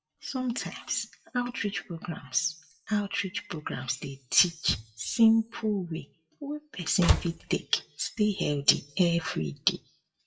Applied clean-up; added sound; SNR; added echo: classical method WPE with log-MMSE.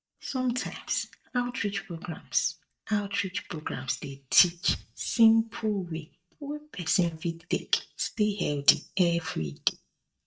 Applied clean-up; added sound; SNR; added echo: neural mask model DeepFilterNet 3.